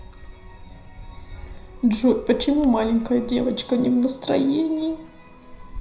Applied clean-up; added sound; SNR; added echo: none; Bird; 17 dB; reverberation time 0.5 s.